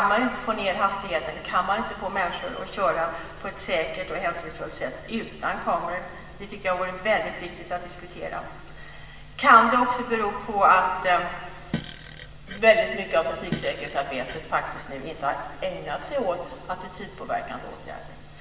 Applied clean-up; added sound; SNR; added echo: none; Fart; 11 dB; reverberation time 2.4 s.